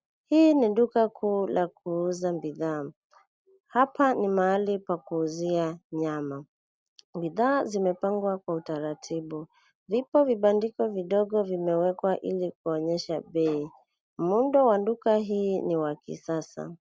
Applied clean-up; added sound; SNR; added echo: none; none; none; none.